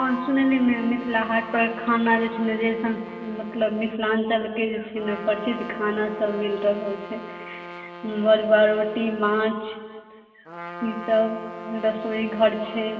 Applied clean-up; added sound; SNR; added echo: none; Trumpet; 15 dB; reverberation time 2.1 s.